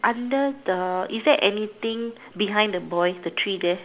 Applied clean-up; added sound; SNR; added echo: none; none; none; none.